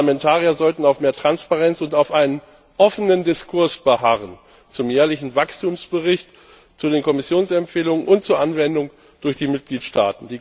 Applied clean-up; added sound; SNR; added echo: none; none; none; none.